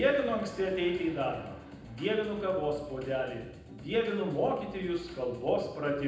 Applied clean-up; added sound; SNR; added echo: none; none; none; reverberation time 0.8 s.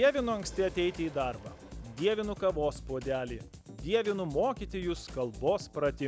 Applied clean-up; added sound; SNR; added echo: none; none; none; none.